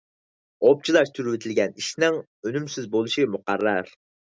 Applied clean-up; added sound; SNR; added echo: none; none; none; none.